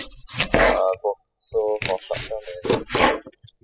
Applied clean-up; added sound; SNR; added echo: classical method spectral subtraction.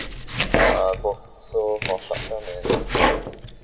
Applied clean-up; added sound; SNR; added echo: none; Domestic sounds, home sounds; -2 dB; none.